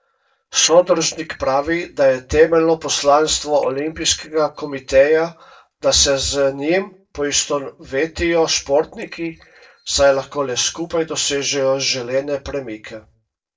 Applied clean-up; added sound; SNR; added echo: neural separator model SepFormer DNS4.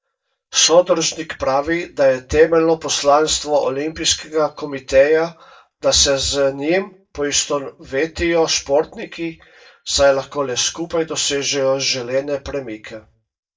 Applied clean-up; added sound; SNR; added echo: neural mask model DeepFilterNet 3.